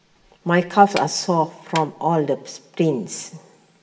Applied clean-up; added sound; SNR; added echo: none; Clapping; 19 dB; reverberation time 0.6 s.